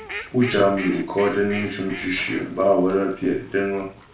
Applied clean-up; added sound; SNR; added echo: none; Fowl; 14 dB; reverberation time 0.3 s.